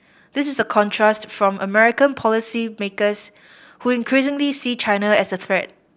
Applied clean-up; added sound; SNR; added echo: none; none; none; none.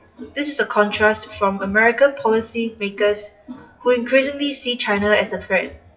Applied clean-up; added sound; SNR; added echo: classical method WPE with log-MMSE.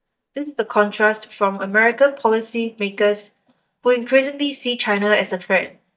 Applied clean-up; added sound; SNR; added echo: neural mask model DeepFilterNet 3.